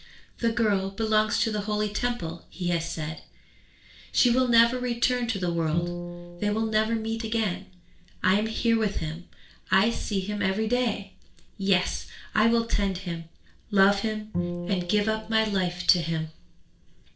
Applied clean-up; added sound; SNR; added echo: neural separator model SepFormer DNS4.